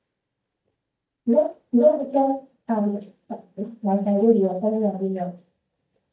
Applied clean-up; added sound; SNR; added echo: neural mask model DeepFilterNet 3.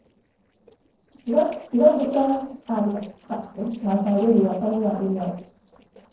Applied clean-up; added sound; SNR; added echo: neural separator model SepFormer DNS4.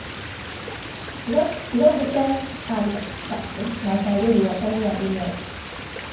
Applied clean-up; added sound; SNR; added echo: none; Stream; 10 dB; reverberation time 0.9 s.